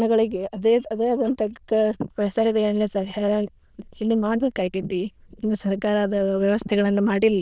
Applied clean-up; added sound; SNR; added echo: neural diffusion model UNIVERSE++.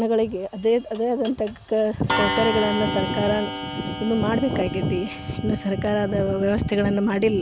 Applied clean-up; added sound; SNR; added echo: none; Clock; 9 dB; none.